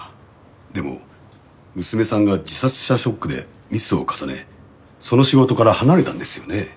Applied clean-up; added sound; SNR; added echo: none; none; none; none.